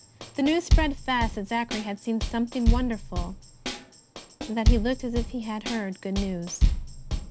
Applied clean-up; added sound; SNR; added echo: none; Bass drum / Snare drum / Drum kit; -2 dB; none.